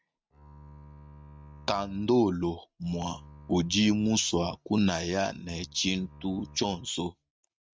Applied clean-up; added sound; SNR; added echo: neural mask model RNNoise.